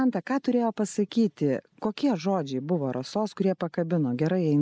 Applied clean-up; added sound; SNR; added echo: neural mask model Resemble Enhance denoiser.